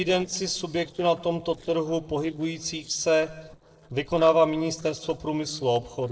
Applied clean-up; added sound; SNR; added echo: neural separator model SepFormer DNS4.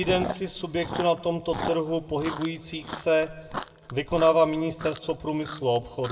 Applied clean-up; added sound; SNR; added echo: none; Chewing, mastication; 11 dB; reverberation time 1.2 s.